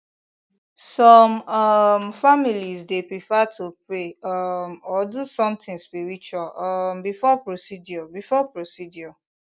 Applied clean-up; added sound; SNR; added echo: none; none; none; none.